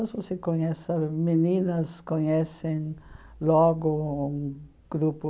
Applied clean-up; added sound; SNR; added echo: none; none; none; none.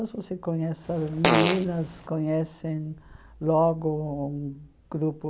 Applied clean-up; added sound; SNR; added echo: none; Fart; -3 dB; none.